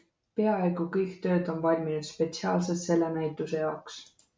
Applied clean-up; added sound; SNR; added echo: none; none; none; none.